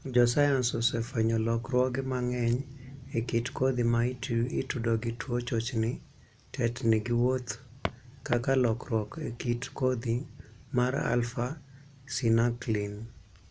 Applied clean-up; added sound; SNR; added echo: none; Walk, footsteps; 7 dB; none.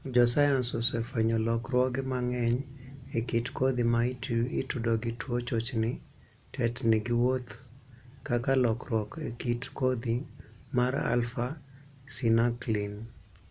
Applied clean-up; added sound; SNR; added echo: none; none; none; none.